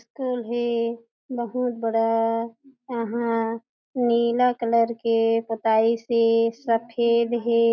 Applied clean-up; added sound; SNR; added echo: none; none; none; none.